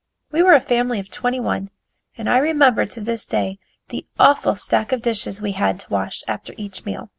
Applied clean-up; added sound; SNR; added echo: none; none; none; none.